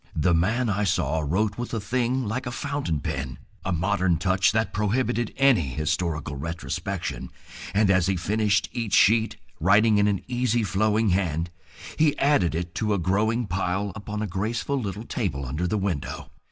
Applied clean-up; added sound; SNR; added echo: none; none; none; none.